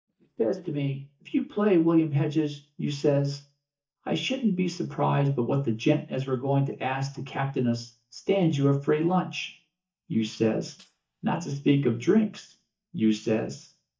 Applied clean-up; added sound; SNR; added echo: neural mask model DeepFilterNet 3.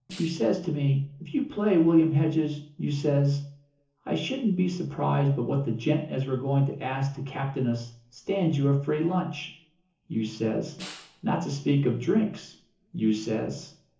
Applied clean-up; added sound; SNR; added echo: neural separator model SepFormer DNS4.